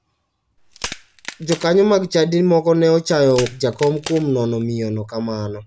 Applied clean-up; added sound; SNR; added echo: none; Crack; 15 dB; none.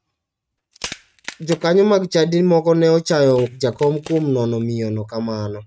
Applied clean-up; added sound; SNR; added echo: neural mask model RNNoise.